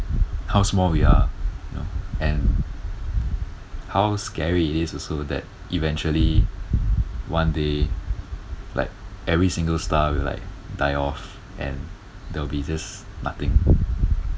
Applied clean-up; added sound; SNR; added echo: none; none; none; none.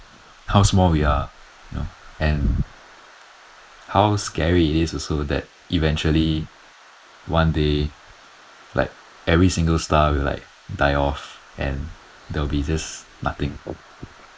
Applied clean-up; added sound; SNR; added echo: neural mask model Resemble Enhance denoiser.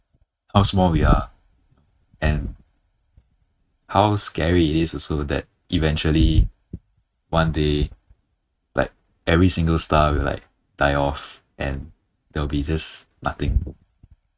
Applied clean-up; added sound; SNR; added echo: neural mask model RNNoise.